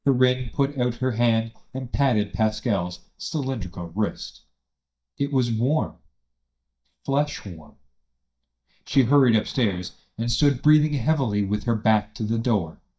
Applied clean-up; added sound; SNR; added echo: neural mask model DeepFilterNet 3.